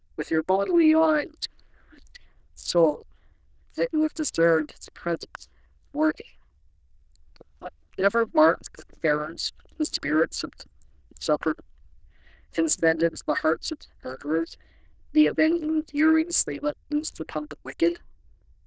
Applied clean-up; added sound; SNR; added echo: neural diffusion model UNIVERSE++.